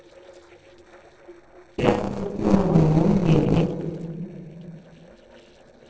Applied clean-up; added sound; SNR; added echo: neural separator model SepFormer DNS4.